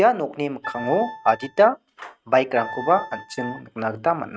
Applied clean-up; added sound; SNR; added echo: neural mask model RNNoise.